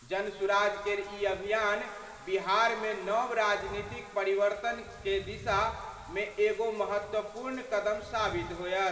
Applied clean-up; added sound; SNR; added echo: none; Wind / Rain; 19 dB; reverberation time 1.6 s.